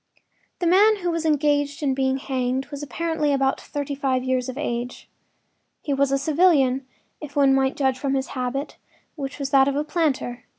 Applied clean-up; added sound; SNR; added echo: none; none; none; none.